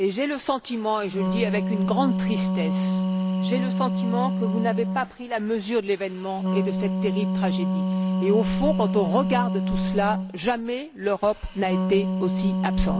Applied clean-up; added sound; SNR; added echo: none; Wind instrument, woodwind instrument; -1 dB; none.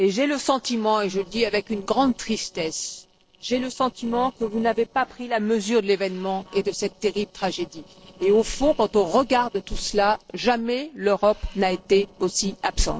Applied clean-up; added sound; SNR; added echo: neural separator model SepFormer DNS4.